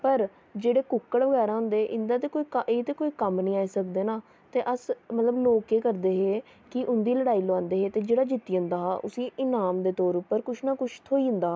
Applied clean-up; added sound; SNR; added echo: none; none; none; none.